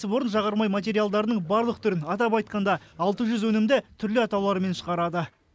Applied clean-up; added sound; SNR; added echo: none; none; none; none.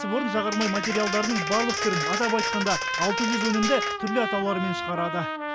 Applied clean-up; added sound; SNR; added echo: none; Trumpet + Applause; 2 dB; none.